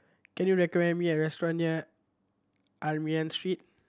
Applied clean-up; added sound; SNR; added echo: none; none; none; none.